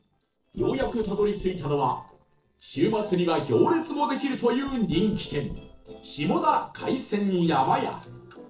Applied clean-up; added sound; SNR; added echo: neural separator model SepFormer DNS4.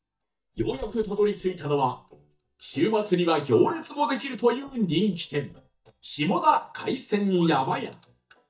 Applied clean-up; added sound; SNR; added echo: neural mask model DeepFilterNet 3.